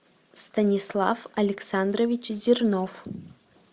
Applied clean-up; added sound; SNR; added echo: none; none; none; none.